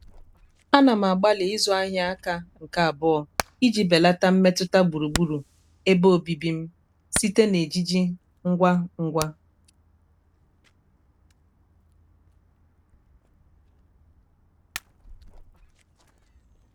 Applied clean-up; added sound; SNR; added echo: none; Hammer; 17 dB; none.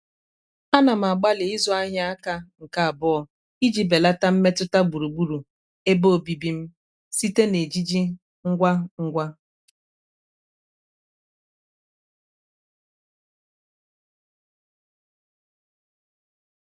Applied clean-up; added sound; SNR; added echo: none; none; none; none.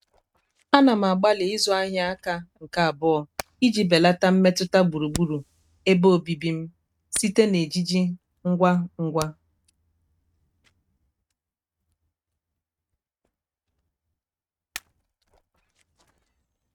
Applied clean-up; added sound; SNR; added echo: neural mask model RNNoise.